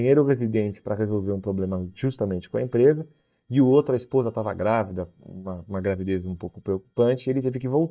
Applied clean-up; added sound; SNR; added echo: neural mask model DeepFilterNet 3.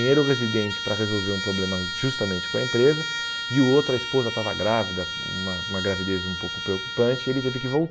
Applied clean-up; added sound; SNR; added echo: none; Trumpet; 6 dB; none.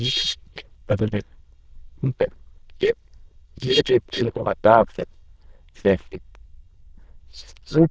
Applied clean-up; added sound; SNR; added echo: neural diffusion model UNIVERSE++.